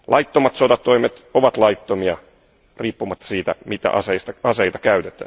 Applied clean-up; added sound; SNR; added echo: none; none; none; none.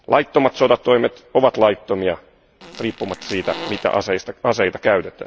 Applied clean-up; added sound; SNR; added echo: none; Fart; 15 dB; none.